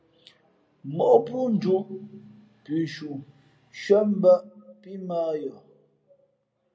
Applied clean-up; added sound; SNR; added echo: none; none; none; none.